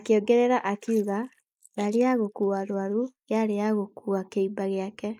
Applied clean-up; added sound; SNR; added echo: neural mask model Resemble Enhance denoiser.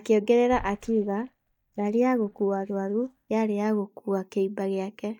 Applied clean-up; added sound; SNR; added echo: neural mask model DeepFilterNet 3.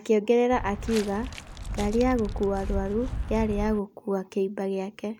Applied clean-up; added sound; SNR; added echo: none; Walk, footsteps; 6 dB; none.